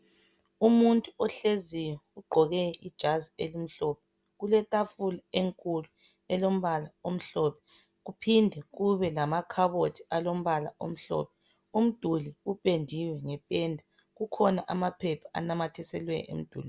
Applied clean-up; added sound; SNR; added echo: none; none; none; none.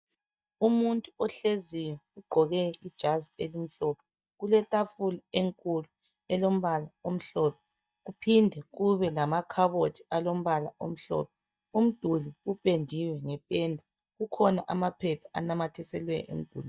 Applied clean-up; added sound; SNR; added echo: neural mask model DeepFilterNet 3.